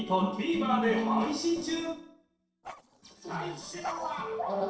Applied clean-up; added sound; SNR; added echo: neural separator model SepFormer DNS4.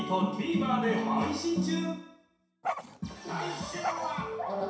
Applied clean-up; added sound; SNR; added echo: none; Dog; 7 dB; reverberation time 0.7 s.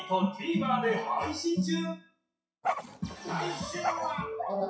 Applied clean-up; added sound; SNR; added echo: classical method WPE with log-MMSE.